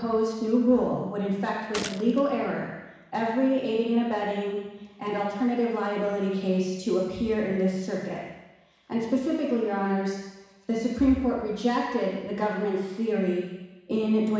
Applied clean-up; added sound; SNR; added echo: none; Gunshot, gunfire; 13 dB; reverberation time 1.1 s.